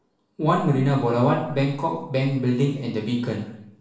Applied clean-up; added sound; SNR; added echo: none; none; none; reverberation time 0.7 s.